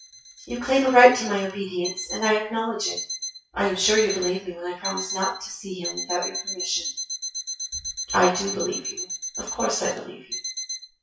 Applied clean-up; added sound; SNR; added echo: classical method WPE with log-MMSE.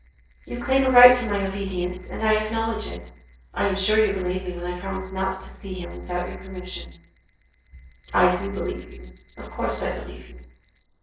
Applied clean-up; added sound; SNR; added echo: neural separator model SepFormer DNS4.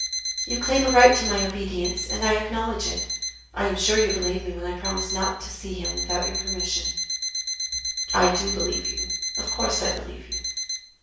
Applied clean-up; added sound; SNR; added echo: none; Alarm; 4 dB; reverberation time 0.6 s.